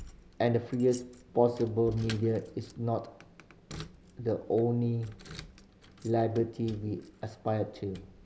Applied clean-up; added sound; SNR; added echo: none; Keys jangling; 18 dB; none.